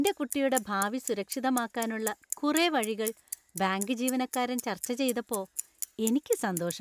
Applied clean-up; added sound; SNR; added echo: none; Bicycle; 10 dB; none.